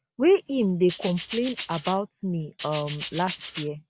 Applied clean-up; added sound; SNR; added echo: none; Rattle (instrument); 12 dB; none.